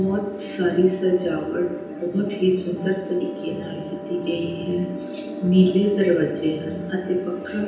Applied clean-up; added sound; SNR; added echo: none; Wind instrument, woodwind instrument; 15 dB; reverberation time 0.9 s.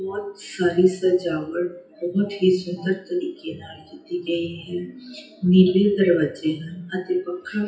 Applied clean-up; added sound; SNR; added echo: classical method WPE with log-MMSE.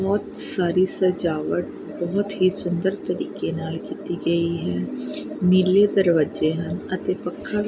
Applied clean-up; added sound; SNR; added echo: none; none; none; none.